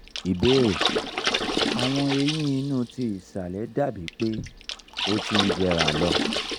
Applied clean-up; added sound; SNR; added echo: none; Water / Splash, splatter; 2 dB; none.